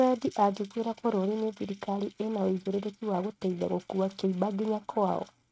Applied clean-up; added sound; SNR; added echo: neural mask model RNNoise.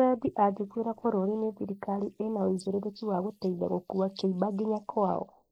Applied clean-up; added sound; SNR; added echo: neural mask model Resemble Enhance denoiser.